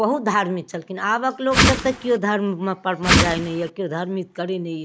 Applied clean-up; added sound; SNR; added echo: none; Whoosh, swoosh, swish; -4 dB; none.